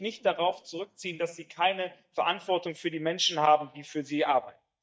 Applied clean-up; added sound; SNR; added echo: neural mask model DeepFilterNet 3.